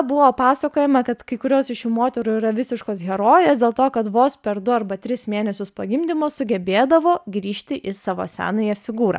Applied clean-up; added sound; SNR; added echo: none; none; none; none.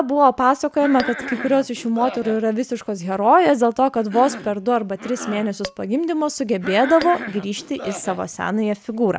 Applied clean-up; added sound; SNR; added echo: none; Cough + Tap / Glass; 15 dB; none.